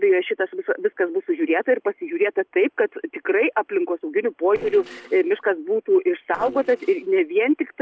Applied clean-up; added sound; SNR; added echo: neural separator model SepFormer DNS4.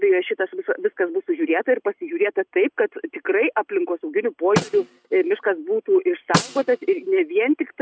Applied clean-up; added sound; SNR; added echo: neural mask model RNNoise.